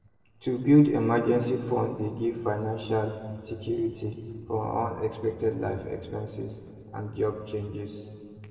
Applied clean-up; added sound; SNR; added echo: neural separator model SepFormer DNS4.